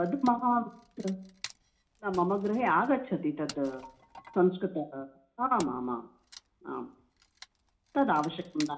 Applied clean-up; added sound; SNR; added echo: none; Wood; 20 dB; reverberation time 0.4 s.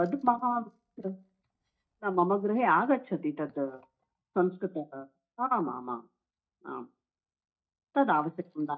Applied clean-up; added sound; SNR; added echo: neural mask model DeepFilterNet 3.